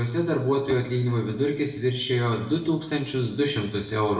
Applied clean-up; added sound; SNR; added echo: none; none; none; reverberation time 0.9 s.